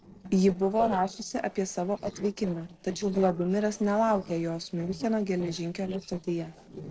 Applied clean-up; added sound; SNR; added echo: neural separator model SepFormer DNS4.